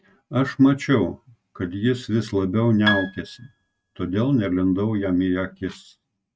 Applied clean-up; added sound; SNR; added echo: neural mask model RNNoise.